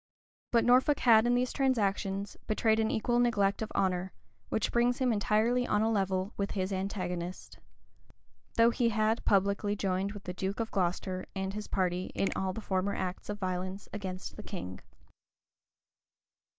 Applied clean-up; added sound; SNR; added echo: neural mask model DeepFilterNet 3.